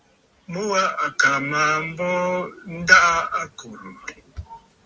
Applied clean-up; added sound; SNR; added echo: none; none; none; none.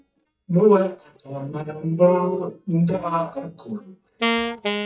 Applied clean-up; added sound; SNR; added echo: neural mask model DeepFilterNet 3.